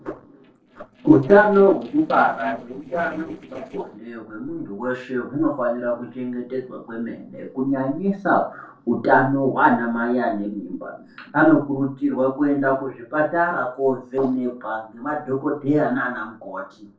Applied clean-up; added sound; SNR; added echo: neural separator model SepFormer DNS4.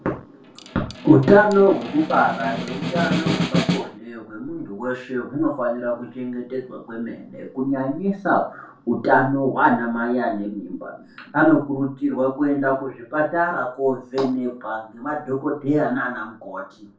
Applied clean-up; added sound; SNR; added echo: none; Snare drum; 4 dB; reverberation time 0.3 s.